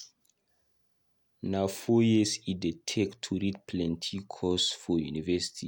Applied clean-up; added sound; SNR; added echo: none; none; none; none.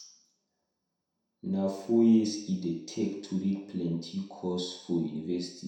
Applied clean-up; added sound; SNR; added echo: none; none; none; reverberation time 0.7 s.